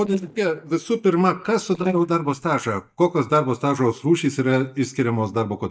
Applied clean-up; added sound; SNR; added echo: neural mask model DeepFilterNet 3.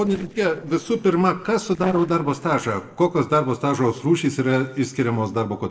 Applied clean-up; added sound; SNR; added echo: neural separator model SepFormer DNS4.